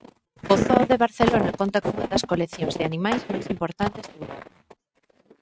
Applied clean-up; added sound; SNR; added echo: neural mask model RNNoise.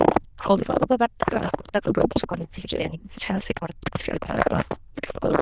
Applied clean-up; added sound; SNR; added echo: neural diffusion model UNIVERSE++.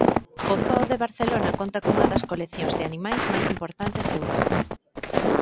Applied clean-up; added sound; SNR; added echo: none; Walk, footsteps; -5 dB; none.